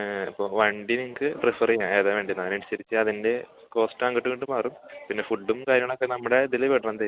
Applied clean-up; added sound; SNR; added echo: none; none; none; none.